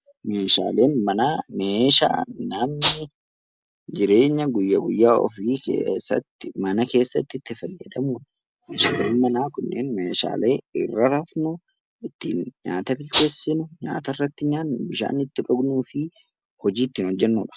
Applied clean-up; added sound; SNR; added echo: none; Rattle (instrument); -4 dB; none.